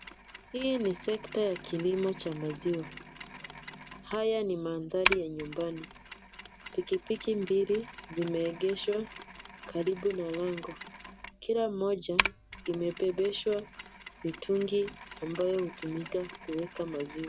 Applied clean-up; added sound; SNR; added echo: none; Mechanisms; 7 dB; none.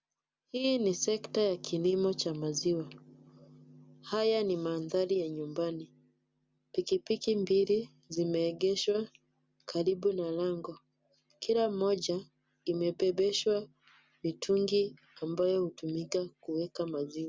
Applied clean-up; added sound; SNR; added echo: none; none; none; none.